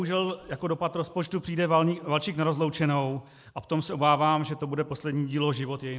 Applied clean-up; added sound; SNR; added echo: neural mask model Resemble Enhance denoiser.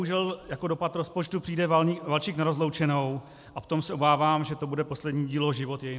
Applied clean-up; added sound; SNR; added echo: none; Chime; 11 dB; none.